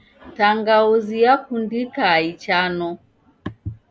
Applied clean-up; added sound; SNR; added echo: none; none; none; none.